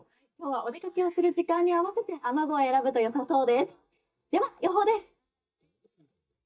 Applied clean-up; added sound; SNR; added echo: neural mask model DeepFilterNet 3.